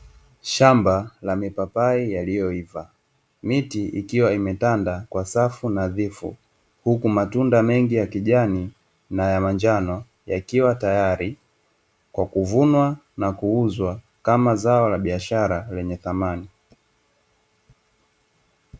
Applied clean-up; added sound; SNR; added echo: none; none; none; none.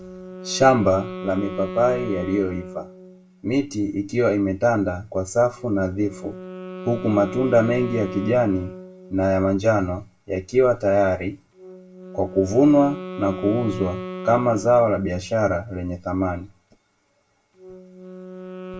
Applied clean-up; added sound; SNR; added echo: none; Wind instrument, woodwind instrument; 14 dB; reverberation time 0.2 s.